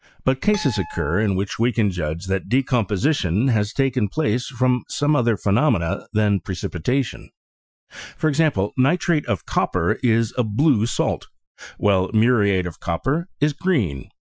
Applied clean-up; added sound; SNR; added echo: classical method Wiener filter.